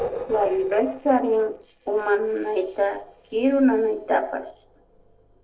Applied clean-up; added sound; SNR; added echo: neural separator model SepFormer DNS4.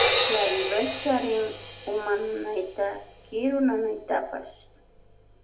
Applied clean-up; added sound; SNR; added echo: none; Crash cymbal; -4 dB; reverberation time 0.5 s.